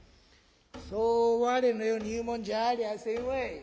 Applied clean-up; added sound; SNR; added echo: none; none; none; none.